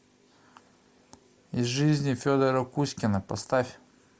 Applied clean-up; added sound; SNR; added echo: none; none; none; none.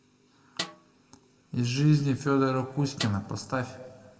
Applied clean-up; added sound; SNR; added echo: none; Snare drum; 11 dB; reverberation time 1.4 s.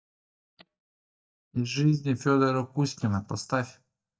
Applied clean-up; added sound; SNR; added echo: neural mask model DeepFilterNet 3.